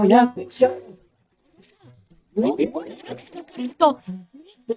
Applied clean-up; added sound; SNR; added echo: neural mask model DeepFilterNet 3.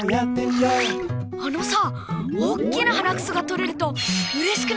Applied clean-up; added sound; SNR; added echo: none; none; none; none.